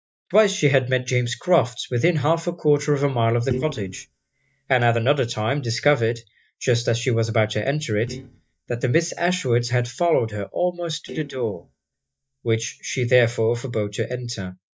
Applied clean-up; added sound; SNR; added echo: neural mask model DeepFilterNet 3.